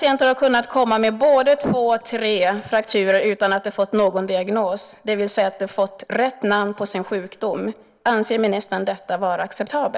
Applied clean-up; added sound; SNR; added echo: neural mask model Resemble Enhance denoiser.